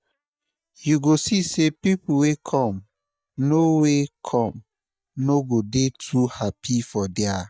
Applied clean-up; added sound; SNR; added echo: neural mask model DeepFilterNet 3.